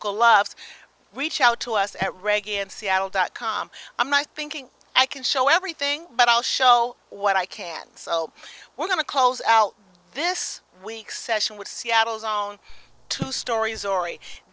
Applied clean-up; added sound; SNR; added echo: neural separator model SepFormer DNS4.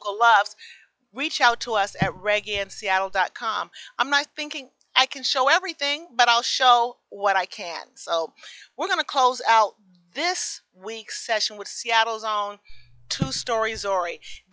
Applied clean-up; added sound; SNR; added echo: classical method log-MMSE.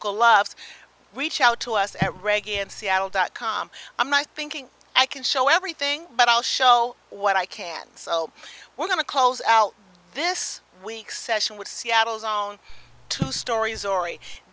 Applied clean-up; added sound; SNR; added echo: none; Raindrop / Drip; 12 dB; none.